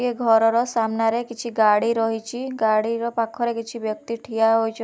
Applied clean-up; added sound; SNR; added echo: none; none; none; none.